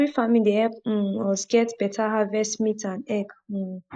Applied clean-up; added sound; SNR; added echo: neural mask model Resemble Enhance denoiser.